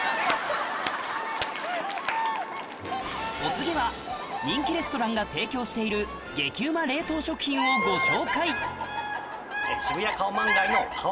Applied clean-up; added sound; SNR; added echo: none; Bird vocalization, bird call, bird song; 2 dB; none.